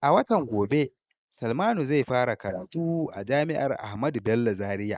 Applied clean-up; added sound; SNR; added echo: neural mask model Resemble Enhance denoiser.